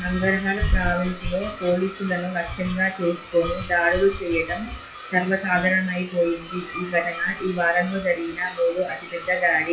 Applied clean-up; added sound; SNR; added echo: classical method WPE with log-MMSE.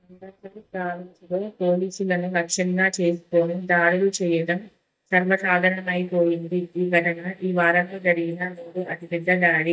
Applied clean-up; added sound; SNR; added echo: neural mask model DeepFilterNet 3.